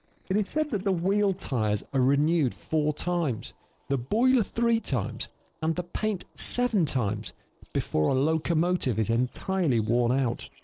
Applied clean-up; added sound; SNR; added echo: neural separator model SepFormer DNS4.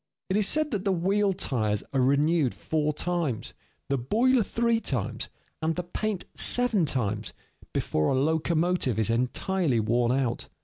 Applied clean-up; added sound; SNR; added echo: none; none; none; none.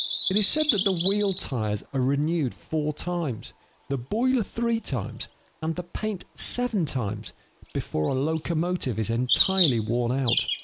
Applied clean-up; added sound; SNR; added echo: none; Bird vocalization, bird call, bird song; 7 dB; none.